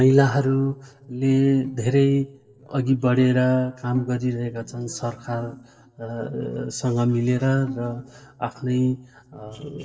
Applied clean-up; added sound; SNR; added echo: neural separator model SepFormer DNS4.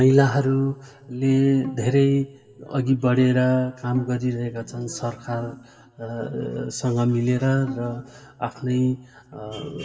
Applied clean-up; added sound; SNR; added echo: none; Bowed string instrument; 18 dB; reverberation time 2.8 s.